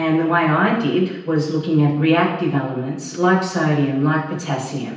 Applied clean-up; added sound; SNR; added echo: none; none; none; reverberation time 0.9 s.